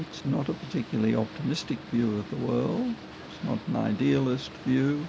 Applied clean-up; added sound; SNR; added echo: none; Boat, Water vehicle; 15 dB; none.